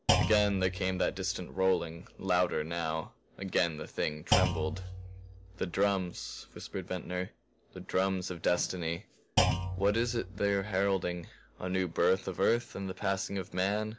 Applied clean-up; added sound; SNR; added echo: none; Thump, thud; 5 dB; none.